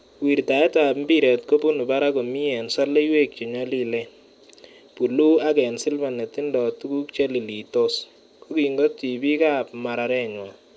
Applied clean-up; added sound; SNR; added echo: none; none; none; none.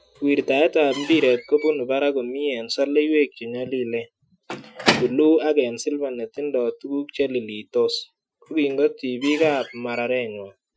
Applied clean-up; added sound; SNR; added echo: classical method Wiener filter.